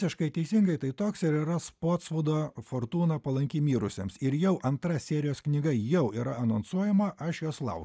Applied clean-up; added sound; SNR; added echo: none; none; none; none.